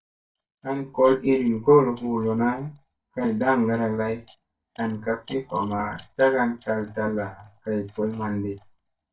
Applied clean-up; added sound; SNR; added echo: neural mask model DeepFilterNet 3.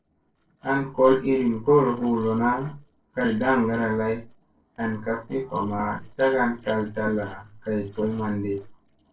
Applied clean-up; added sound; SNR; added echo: neural separator model SepFormer DNS4.